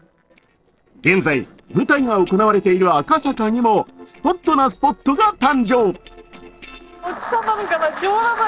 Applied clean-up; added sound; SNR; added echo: neural separator model SepFormer DNS4.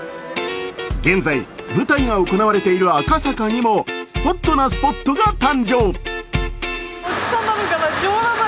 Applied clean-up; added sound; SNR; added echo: none; none; none; none.